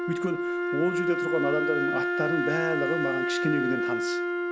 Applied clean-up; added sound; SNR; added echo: none; Wind instrument, woodwind instrument; -3 dB; none.